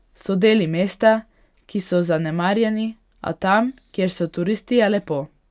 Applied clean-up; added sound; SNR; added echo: none; none; none; none.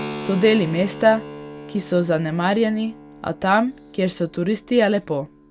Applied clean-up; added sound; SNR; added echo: none; Keyboard (musical); 15 dB; none.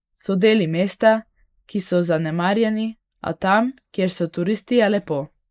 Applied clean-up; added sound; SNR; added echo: neural mask model Resemble Enhance denoiser.